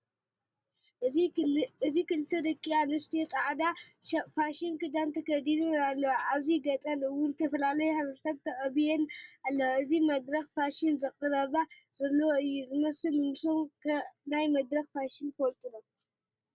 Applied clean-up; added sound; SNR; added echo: none; none; none; none.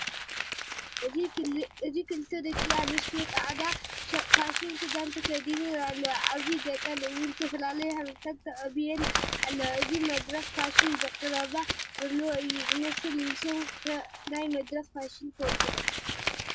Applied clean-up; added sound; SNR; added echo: none; Crumpling, crinkling; 0 dB; none.